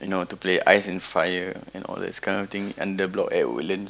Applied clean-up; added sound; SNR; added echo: none; none; none; none.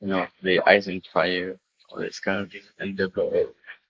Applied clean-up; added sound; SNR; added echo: neural mask model Resemble Enhance denoiser.